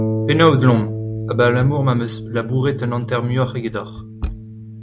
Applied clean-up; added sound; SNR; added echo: none; Harp; 7 dB; none.